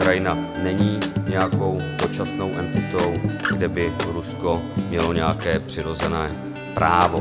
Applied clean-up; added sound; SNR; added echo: none; Acoustic guitar; 1 dB; none.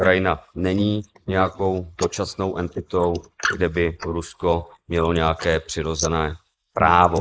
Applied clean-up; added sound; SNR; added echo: neural mask model Resemble Enhance denoiser.